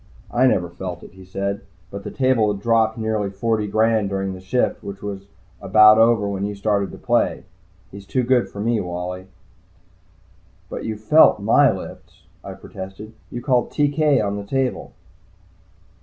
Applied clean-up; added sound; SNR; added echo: none; none; none; none.